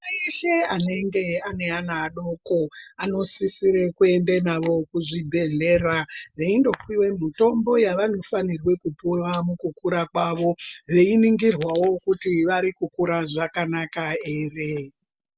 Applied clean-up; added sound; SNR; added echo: none; none; none; none.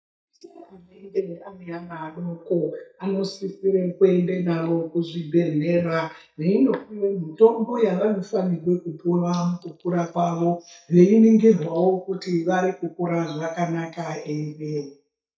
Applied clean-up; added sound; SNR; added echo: neural mask model DeepFilterNet 3.